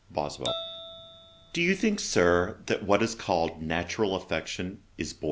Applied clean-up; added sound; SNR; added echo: none; Bowed string instrument + Bicycle bell; 14 dB; none.